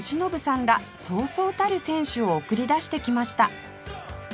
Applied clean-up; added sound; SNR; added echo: none; none; none; none.